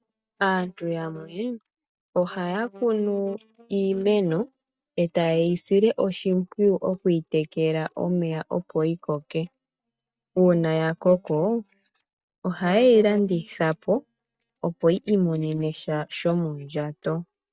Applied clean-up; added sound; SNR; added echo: neural mask model DeepFilterNet 3.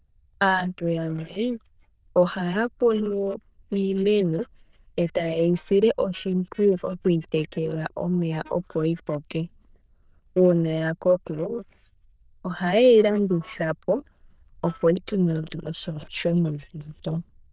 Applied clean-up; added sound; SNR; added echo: neural diffusion model UNIVERSE++.